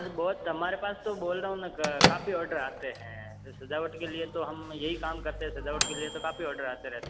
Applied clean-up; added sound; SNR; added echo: none; Microwave oven / Bell; 1 dB; none.